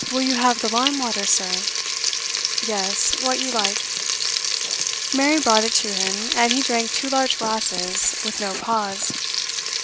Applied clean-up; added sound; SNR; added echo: none; Frying (food); 0 dB; none.